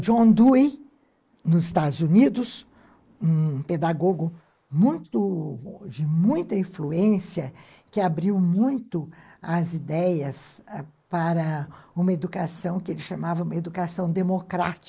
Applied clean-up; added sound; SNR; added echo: neural mask model Resemble Enhance denoiser.